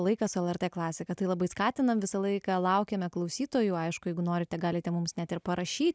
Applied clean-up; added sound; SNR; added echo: none; none; none; none.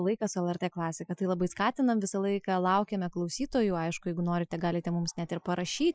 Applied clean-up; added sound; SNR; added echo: classical method Wiener filter.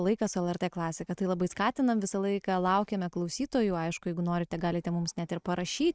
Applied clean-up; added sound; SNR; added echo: neural mask model RNNoise.